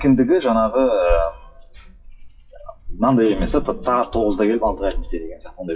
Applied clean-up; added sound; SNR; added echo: classical method WPE with log-MMSE.